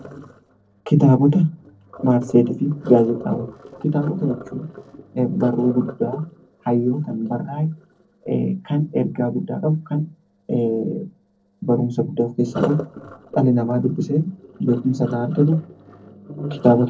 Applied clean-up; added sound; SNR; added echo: neural separator model SepFormer DNS4.